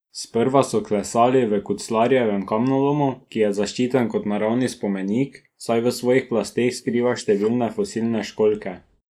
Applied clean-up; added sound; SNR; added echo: neural mask model Resemble Enhance denoiser.